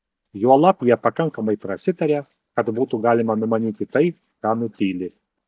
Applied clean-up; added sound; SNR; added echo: neural mask model DeepFilterNet 3.